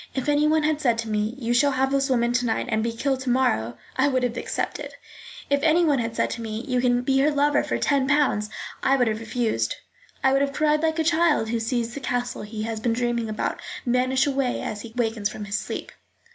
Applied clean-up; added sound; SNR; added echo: none; none; none; none.